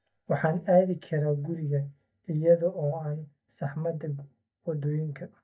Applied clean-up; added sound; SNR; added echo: neural mask model DeepFilterNet 3.